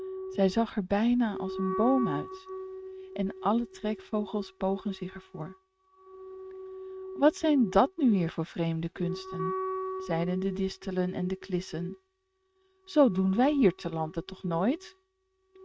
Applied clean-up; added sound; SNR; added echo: neural mask model RNNoise.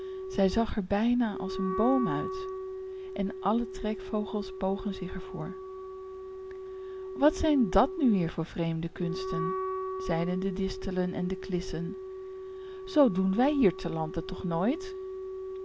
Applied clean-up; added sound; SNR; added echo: none; Wind instrument, woodwind instrument; 8 dB; none.